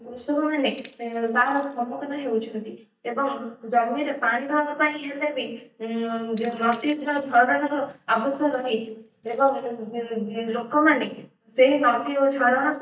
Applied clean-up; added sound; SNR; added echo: neural mask model DeepFilterNet 3.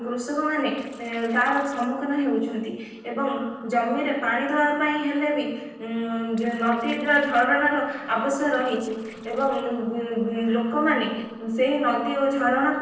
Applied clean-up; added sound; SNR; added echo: neural separator model SepFormer DNS4.